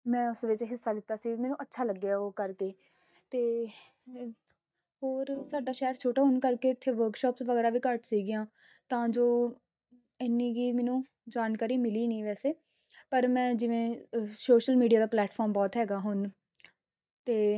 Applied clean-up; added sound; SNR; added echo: neural mask model DeepFilterNet 3.